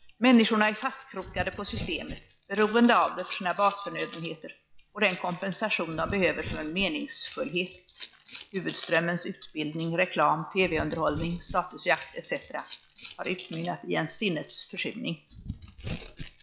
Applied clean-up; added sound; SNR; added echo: classical method log-MMSE.